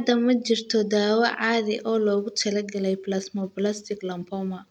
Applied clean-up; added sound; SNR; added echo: none; none; none; none.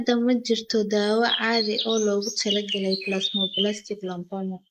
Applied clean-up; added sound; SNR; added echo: neural mask model Resemble Enhance denoiser.